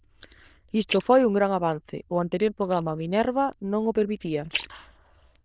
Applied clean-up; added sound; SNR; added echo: neural diffusion model UNIVERSE++.